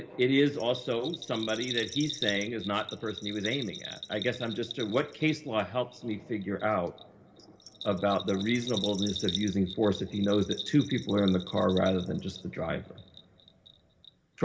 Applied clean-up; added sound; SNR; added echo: none; Bell; 12 dB; reverberation time 2.4 s.